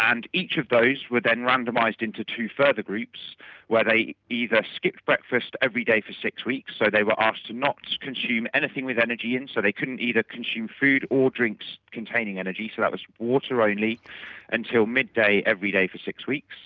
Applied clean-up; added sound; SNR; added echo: none; none; none; none.